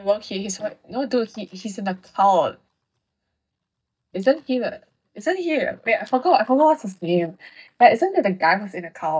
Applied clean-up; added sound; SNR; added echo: neural mask model DeepFilterNet 3.